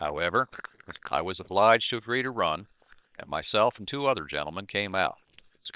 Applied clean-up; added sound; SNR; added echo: neural separator model SepFormer WHAM!.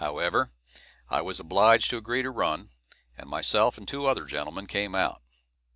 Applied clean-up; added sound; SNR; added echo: none; none; none; none.